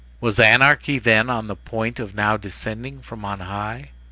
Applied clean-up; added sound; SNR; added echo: none; none; none; none.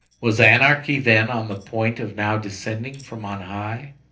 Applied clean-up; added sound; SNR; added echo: neural separator model SepFormer DNS4.